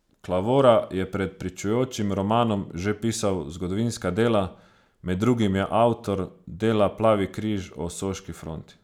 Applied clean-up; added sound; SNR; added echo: none; none; none; none.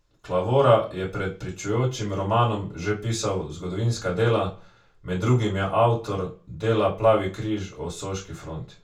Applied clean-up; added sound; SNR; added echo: none; none; none; reverberation time 0.2 s.